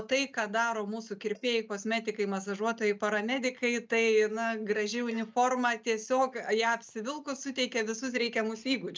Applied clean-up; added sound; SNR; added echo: neural mask model DeepFilterNet 3.